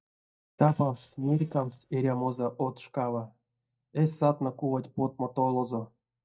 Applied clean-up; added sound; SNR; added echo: neural mask model DeepFilterNet 3.